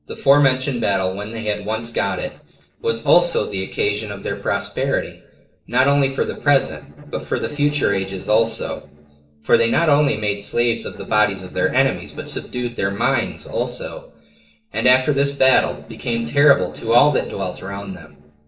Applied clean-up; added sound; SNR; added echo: neural separator model SepFormer DNS4.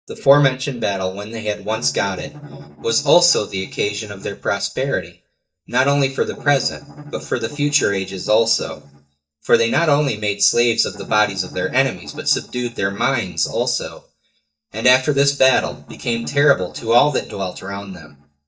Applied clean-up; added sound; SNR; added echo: neural mask model DeepFilterNet 3.